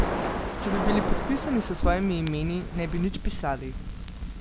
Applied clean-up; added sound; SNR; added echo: none; Crackle; 2 dB; none.